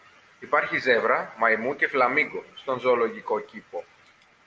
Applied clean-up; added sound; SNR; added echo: none; none; none; none.